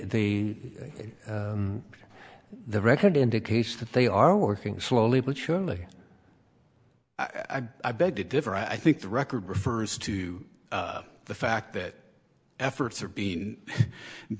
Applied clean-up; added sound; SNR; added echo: none; none; none; none.